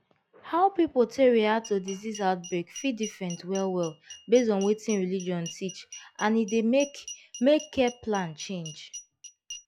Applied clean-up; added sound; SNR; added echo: classical method log-MMSE.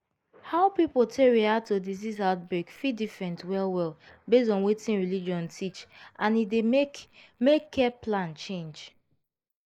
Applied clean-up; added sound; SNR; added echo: neural mask model Resemble Enhance denoiser.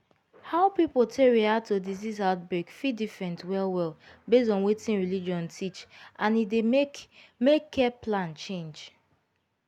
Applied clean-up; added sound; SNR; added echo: none; none; none; none.